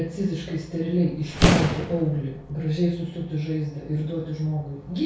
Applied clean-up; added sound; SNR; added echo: none; Boom; -1 dB; reverberation time 0.6 s.